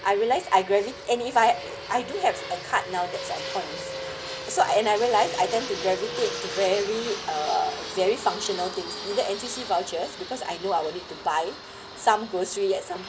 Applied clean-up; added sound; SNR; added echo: none; Fixed-wing aircraft, airplane; 10 dB; none.